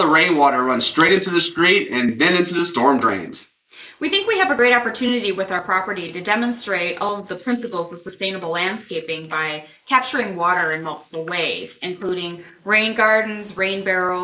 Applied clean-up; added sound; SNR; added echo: neural mask model Resemble Enhance denoiser.